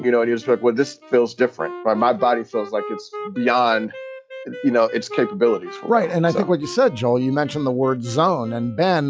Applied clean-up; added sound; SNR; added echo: classical method log-MMSE.